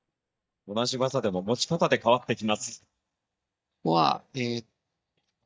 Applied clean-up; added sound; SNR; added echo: neural mask model DeepFilterNet 3.